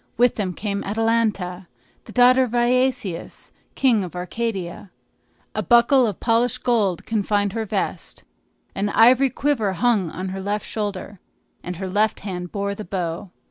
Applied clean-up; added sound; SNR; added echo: none; none; none; none.